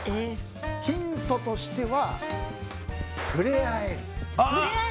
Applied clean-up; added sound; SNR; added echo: none; Wind instrument, woodwind instrument + Gunshot, gunfire; 13 dB; none.